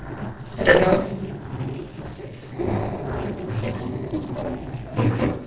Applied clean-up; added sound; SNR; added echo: neural separator model SepFormer DNS4.